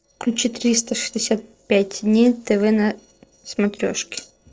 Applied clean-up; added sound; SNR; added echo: neural separator model SepFormer DNS4.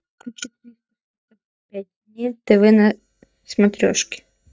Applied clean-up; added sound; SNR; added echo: neural mask model DeepFilterNet 3.